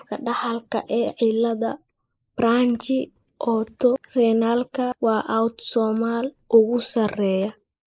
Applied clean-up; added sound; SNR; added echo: neural mask model Resemble Enhance denoiser.